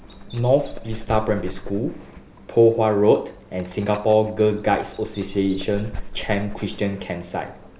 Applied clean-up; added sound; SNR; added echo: none; Dog; 12 dB; none.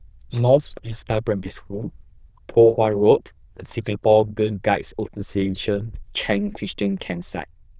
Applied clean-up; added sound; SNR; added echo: neural diffusion model UNIVERSE++.